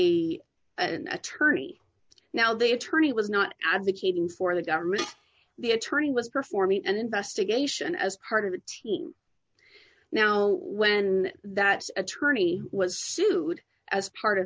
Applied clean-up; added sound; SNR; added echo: none; Tools; 19 dB; none.